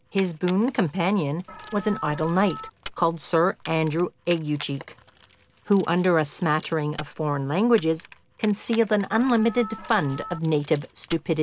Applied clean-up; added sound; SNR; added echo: none; Alarm + Keys jangling; 18 dB; none.